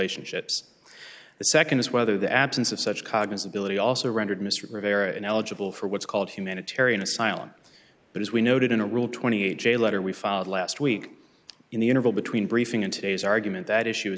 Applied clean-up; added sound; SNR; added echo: none; none; none; none.